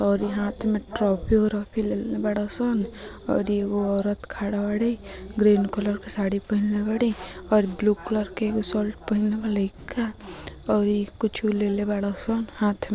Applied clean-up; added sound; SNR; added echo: none; none; none; none.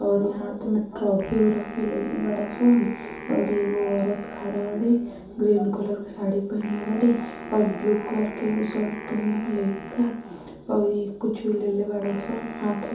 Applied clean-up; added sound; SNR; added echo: none; Wind instrument, woodwind instrument; 15 dB; reverberation time 0.6 s.